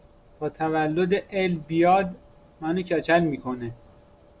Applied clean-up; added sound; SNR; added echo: none; none; none; none.